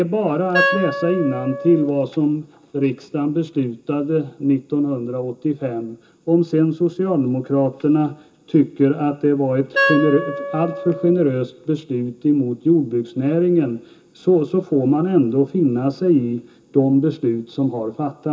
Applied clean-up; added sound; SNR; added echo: none; Wind instrument, woodwind instrument; 5 dB; reverberation time 0.2 s.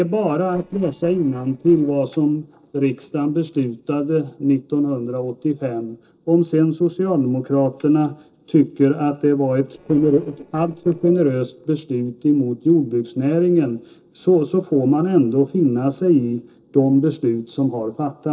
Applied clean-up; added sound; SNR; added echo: neural separator model SepFormer DNS4.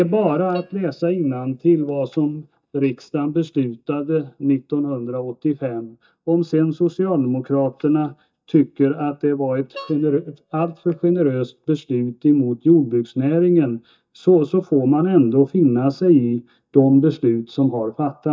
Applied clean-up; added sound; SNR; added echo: neural mask model DeepFilterNet 3.